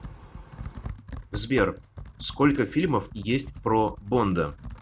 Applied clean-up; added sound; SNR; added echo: none; Computer keyboard; 13 dB; none.